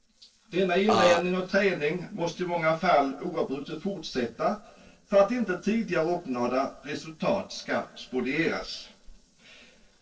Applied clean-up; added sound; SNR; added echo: neural separator model SepFormer DNS4.